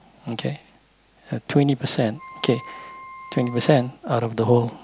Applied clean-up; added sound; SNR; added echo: none; Wind instrument, woodwind instrument; 19 dB; none.